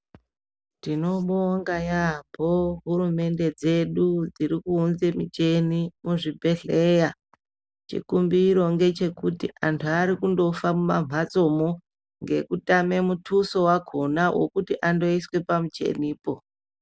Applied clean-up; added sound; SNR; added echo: none; none; none; none.